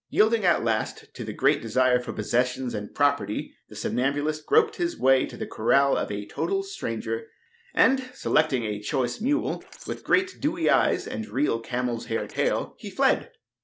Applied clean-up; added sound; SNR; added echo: neural separator model SepFormer DNS4.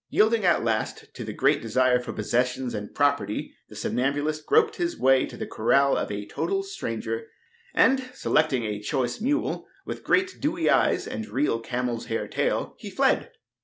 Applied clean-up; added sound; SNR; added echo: none; none; none; none.